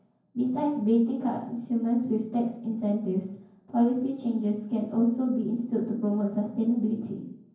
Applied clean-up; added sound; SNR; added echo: none; none; none; reverberation time 0.9 s.